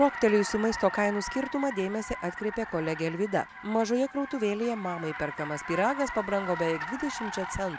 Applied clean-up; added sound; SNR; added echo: none; Car; 10 dB; none.